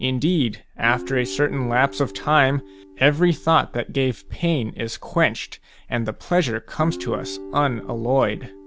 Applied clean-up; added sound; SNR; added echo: none; Guitar; 16 dB; none.